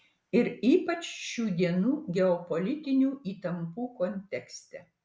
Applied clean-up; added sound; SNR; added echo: none; none; none; none.